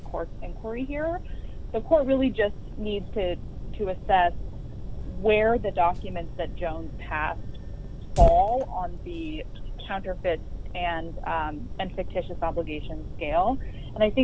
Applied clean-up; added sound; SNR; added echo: none; Fire; 4 dB; none.